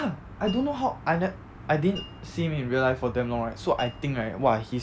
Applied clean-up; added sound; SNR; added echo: none; Mallet percussion; 19 dB; none.